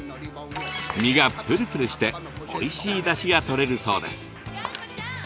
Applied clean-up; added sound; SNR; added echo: none; Shatter; 19 dB; none.